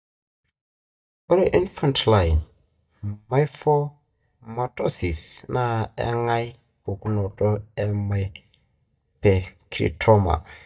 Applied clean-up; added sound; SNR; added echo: neural mask model DeepFilterNet 3.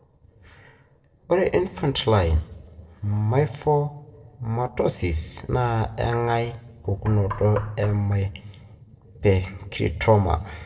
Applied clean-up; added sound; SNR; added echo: neural separator model SepFormer DNS4.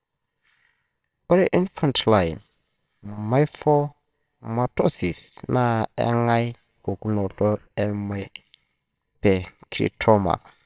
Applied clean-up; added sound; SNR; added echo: neural separator model SepFormer WHAMR!.